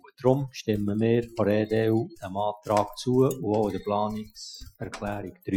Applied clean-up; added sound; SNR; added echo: classical method Wiener filter.